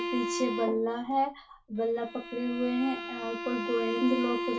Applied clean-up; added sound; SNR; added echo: none; Bowed string instrument; 5 dB; reverberation time 0.2 s.